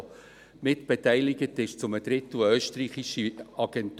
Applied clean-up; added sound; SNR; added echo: none; none; none; none.